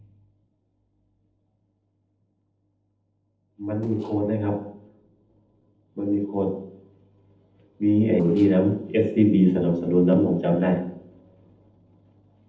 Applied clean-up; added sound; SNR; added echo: neural separator model SepFormer DNS4.